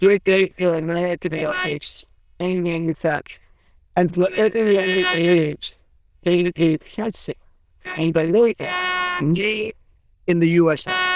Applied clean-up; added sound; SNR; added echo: neural diffusion model UNIVERSE++.